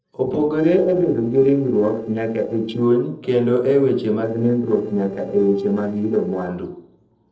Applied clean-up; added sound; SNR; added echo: neural separator model SepFormer DNS4.